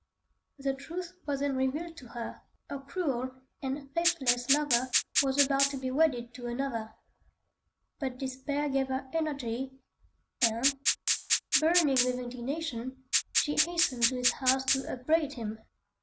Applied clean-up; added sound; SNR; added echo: none; Rattle (instrument); -3 dB; none.